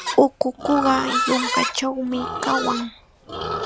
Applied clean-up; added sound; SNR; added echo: none; Livestock, farm animals, working animals; 4 dB; none.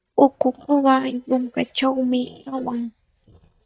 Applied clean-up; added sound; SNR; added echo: neural mask model DeepFilterNet 3.